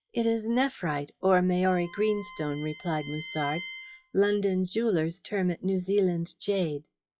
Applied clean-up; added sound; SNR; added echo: classical method log-MMSE.